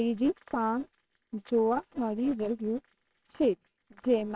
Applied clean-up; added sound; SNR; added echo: neural separator model SepFormer WHAMR!.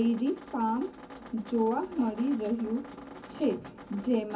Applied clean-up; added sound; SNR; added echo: none; Drip; 17 dB; reverberation time 0.4 s.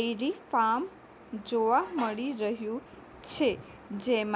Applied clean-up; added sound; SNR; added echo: none; none; none; none.